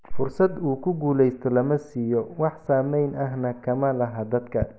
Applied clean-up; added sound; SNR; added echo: none; none; none; none.